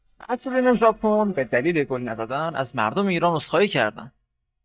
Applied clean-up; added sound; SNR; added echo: neural mask model DeepFilterNet 3.